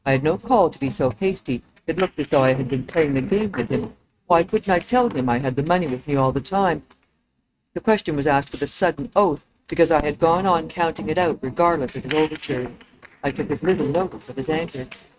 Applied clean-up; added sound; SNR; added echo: neural mask model RNNoise.